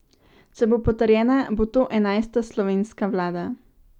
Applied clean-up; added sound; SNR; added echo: none; none; none; none.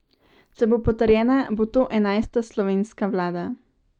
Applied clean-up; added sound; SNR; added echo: neural mask model DeepFilterNet 3.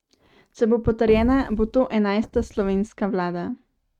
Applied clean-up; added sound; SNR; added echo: neural mask model RNNoise.